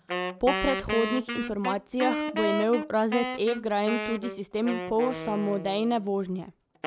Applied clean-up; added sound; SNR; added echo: none; Wind instrument, woodwind instrument; 5 dB; none.